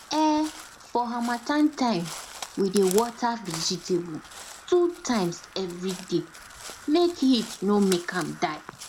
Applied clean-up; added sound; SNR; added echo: none; Crow; 15 dB; none.